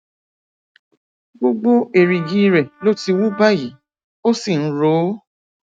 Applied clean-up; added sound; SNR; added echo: neural mask model RNNoise.